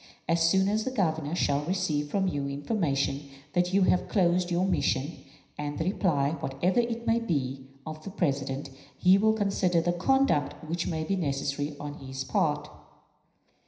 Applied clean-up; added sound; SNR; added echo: none; none; none; reverberation time 0.9 s.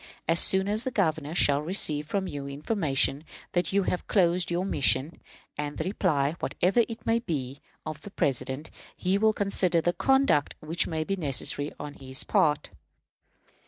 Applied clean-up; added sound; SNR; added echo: none; none; none; none.